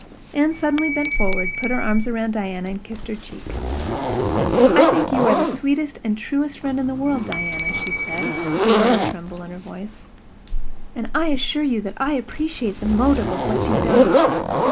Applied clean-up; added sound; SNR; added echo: none; Zipper (clothing) + Glass / Bell; -2 dB; none.